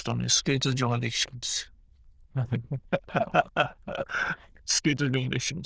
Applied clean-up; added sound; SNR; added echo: neural diffusion model UNIVERSE++.